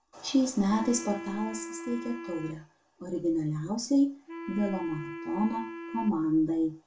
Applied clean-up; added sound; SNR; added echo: none; Wind instrument, woodwind instrument; 12 dB; reverberation time 0.2 s.